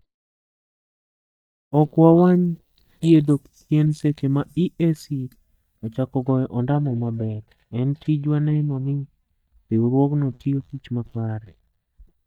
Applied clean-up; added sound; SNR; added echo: neural mask model DeepFilterNet 3.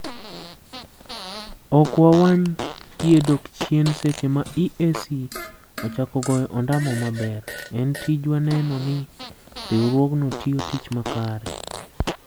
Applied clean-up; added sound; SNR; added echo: none; Fart; 13 dB; none.